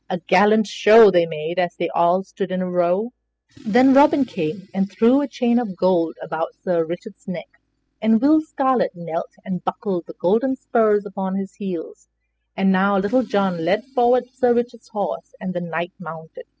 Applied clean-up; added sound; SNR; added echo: classical method spectral subtraction.